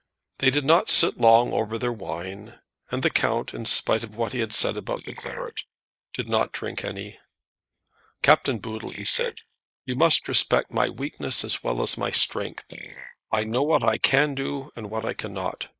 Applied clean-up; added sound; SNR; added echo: neural mask model Resemble Enhance denoiser.